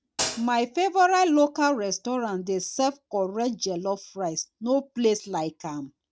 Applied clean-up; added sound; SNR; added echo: none; Hi-hat; 5 dB; none.